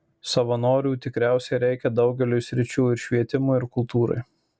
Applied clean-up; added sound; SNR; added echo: none; none; none; none.